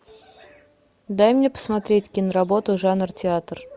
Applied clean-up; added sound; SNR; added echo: none; none; none; none.